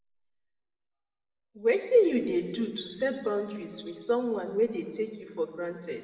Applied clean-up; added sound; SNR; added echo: none; none; none; reverberation time 1.5 s.